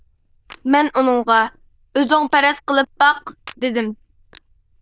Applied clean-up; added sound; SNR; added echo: neural diffusion model UNIVERSE++.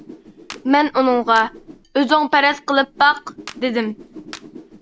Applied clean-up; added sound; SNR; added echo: none; Whoosh, swoosh, swish + Clapping; 20 dB; none.